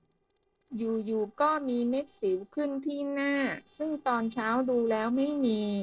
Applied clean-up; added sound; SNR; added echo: neural separator model SepFormer DNS4.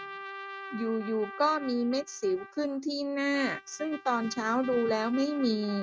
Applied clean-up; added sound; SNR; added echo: neural mask model RNNoise.